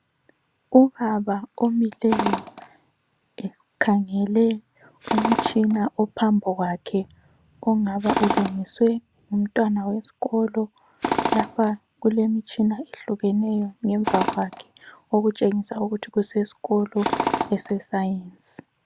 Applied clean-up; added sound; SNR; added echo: none; Tools; 7 dB; none.